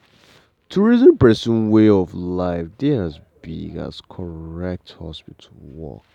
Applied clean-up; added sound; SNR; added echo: none; none; none; none.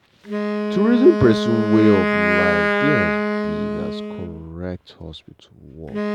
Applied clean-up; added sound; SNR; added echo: none; Wind instrument, woodwind instrument; 1 dB; none.